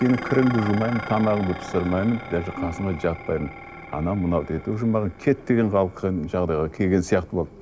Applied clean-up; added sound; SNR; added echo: none; Dishes, pots, and pans; 13 dB; none.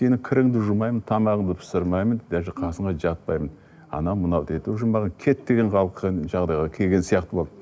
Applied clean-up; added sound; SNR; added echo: none; none; none; none.